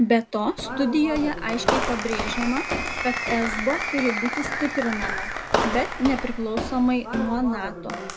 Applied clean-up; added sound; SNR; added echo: none; Walk, footsteps + Applause; 3 dB; none.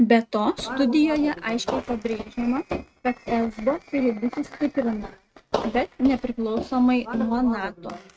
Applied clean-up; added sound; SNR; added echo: neural mask model RNNoise.